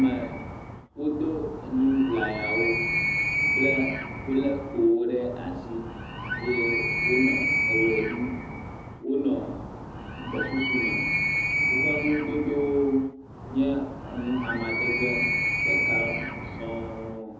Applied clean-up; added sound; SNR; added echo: none; Animal; 1 dB; reverberation time 0.8 s.